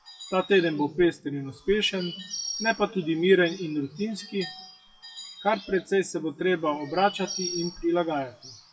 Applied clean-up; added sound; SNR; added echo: classical method WPE with log-MMSE.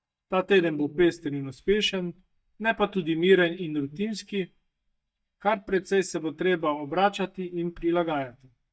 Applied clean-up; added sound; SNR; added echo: neural mask model DeepFilterNet 3.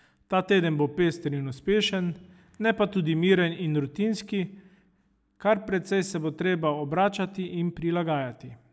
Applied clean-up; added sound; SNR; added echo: none; none; none; none.